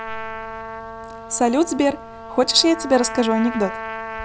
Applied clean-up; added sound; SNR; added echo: none; Trumpet; 10 dB; none.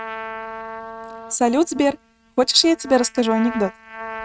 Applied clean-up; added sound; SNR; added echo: neural mask model RNNoise.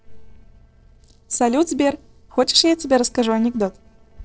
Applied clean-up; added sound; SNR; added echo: neural separator model SepFormer DNS4.